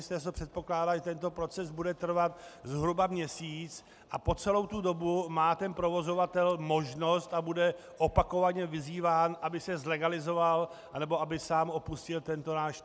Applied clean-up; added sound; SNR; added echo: none; none; none; none.